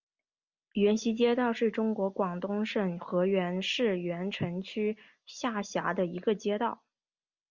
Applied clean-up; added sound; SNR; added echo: none; none; none; none.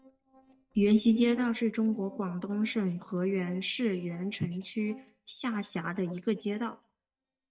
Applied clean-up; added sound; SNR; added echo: neural mask model DeepFilterNet 3.